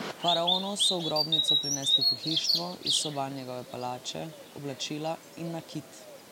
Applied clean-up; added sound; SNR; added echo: none; Bird vocalization, bird call, bird song; -4 dB; none.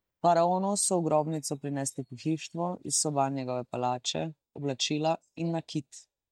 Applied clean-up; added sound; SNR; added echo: neural mask model DeepFilterNet 3.